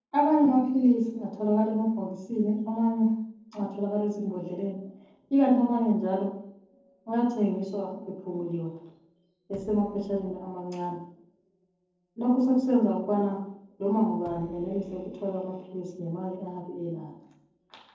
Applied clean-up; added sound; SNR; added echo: neural separator model SepFormer DNS4.